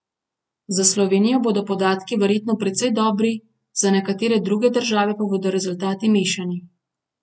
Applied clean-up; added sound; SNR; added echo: none; none; none; none.